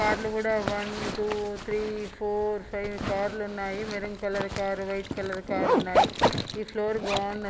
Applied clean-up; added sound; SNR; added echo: none; Zipper (clothing); 1 dB; none.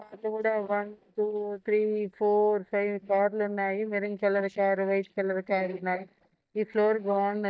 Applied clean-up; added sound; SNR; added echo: neural mask model DeepFilterNet 3.